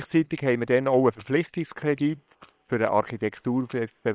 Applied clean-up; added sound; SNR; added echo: neural separator model SepFormer WHAM!.